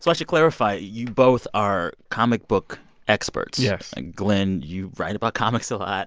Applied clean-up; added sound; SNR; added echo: none; none; none; none.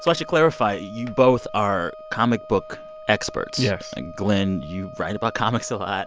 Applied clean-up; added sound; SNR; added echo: none; Wind instrument, woodwind instrument; 17 dB; none.